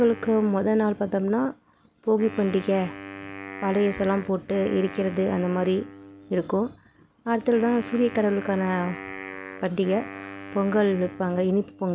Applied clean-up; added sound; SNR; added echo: none; Wind instrument, woodwind instrument; 15 dB; none.